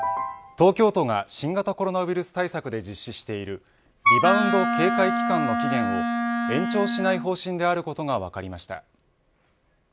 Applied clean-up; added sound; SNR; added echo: none; Wind instrument, woodwind instrument; -2 dB; none.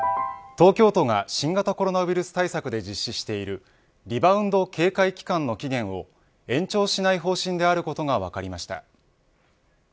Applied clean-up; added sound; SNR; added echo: none; none; none; none.